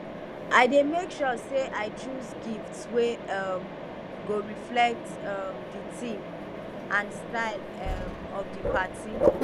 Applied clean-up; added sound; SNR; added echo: none; Mechanisms; 4 dB; none.